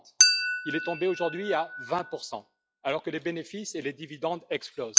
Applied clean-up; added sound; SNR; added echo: classical method log-MMSE.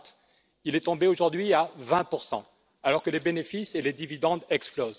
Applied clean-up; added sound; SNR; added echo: none; none; none; none.